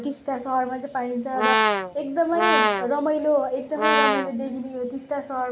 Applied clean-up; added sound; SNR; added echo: none; Brass instrument; -3 dB; none.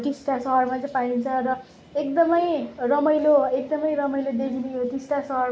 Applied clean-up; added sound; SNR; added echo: none; none; none; none.